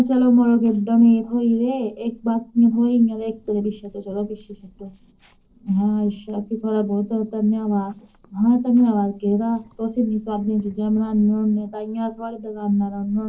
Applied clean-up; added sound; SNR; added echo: neural separator model SepFormer DNS4.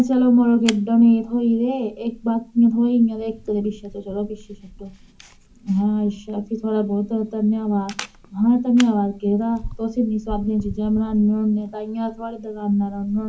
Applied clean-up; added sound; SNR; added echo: none; Camera; 18 dB; reverberation time 0.3 s.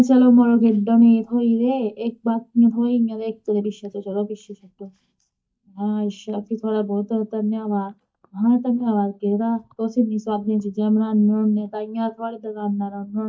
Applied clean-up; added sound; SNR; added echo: neural mask model DeepFilterNet 3.